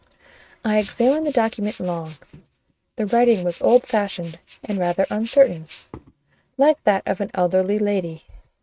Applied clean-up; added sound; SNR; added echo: neural mask model RNNoise.